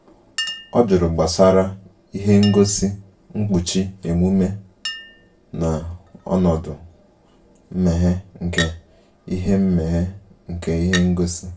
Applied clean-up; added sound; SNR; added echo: none; Chink, clink; 16 dB; reverberation time 0.2 s.